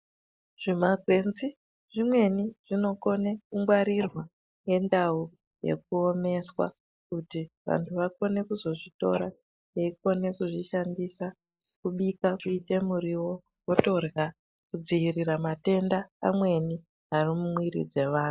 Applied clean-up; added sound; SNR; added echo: neural mask model Resemble Enhance denoiser.